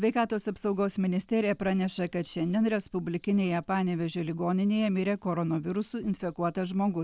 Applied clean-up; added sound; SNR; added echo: none; none; none; none.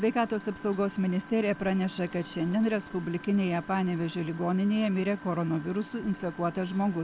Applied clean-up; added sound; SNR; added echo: none; Engine; 17 dB; none.